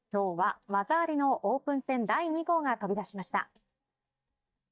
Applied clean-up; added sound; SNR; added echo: neural mask model DeepFilterNet 3.